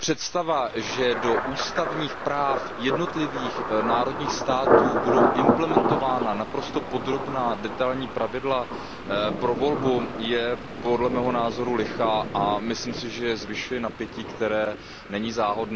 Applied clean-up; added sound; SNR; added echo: none; Thunder; 1 dB; none.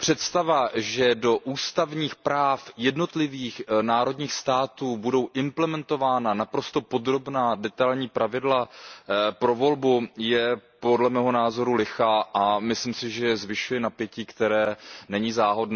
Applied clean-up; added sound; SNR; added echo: none; none; none; none.